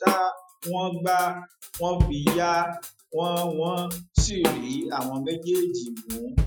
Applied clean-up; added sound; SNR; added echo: classical method Wiener filter.